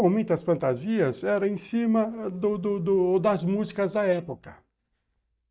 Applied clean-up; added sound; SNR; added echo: neural mask model DeepFilterNet 3.